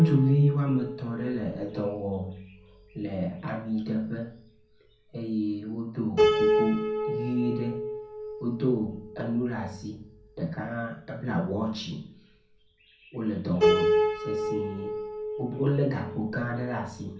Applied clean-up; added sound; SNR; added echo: none; Piano; 2 dB; reverberation time 0.5 s.